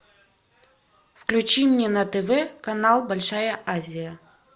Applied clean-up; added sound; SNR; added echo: none; none; none; none.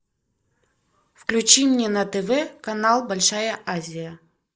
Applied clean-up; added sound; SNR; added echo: neural mask model Resemble Enhance denoiser.